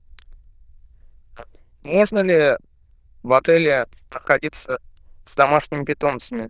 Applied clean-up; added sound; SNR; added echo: neural diffusion model UNIVERSE++.